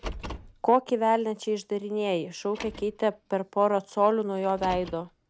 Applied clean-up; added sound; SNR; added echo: none; Car; 17 dB; none.